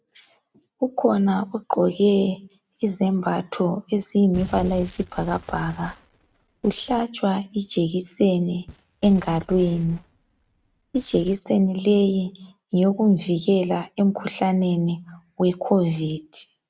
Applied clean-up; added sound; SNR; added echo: neural mask model RNNoise.